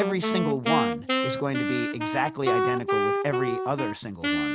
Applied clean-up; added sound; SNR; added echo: none; Wind instrument, woodwind instrument; -2 dB; none.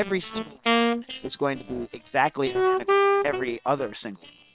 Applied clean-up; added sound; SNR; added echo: neural separator model SepFormer WHAM!.